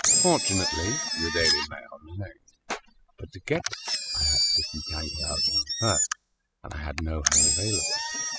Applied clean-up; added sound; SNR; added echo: classical method spectral subtraction.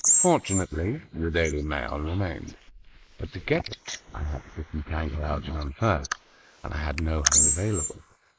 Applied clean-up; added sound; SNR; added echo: neural mask model Resemble Enhance denoiser.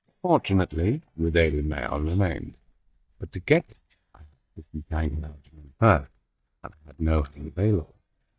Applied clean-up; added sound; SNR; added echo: neural mask model DeepFilterNet 3.